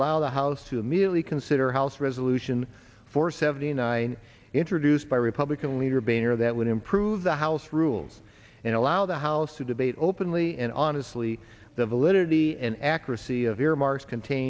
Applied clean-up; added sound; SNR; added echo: none; none; none; none.